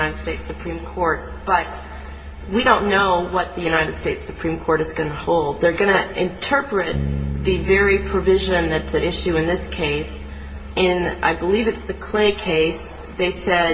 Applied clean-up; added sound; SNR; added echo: none; Bass guitar; 12 dB; reverberation time 0.2 s.